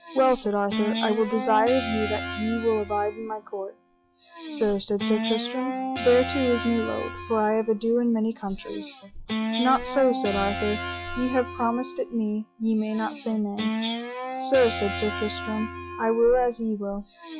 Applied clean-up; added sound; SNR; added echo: classical method log-MMSE.